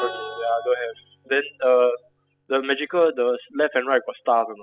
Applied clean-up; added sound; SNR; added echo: classical method spectral subtraction.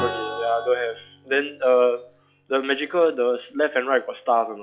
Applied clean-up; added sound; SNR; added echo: classical method log-MMSE.